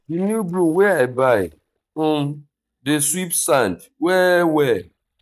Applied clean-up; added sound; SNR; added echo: neural mask model DeepFilterNet 3.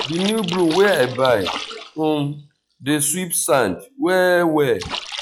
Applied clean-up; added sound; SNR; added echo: classical method log-MMSE.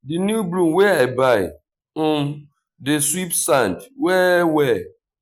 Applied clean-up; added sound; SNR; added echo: none; none; none; none.